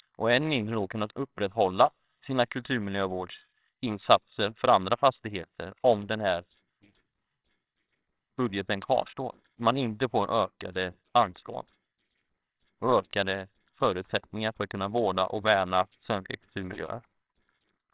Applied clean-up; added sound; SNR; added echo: neural separator model SepFormer WHAMR!.